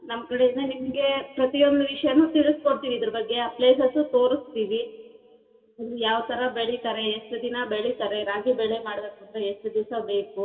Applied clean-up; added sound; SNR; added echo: none; none; none; reverberation time 1.6 s.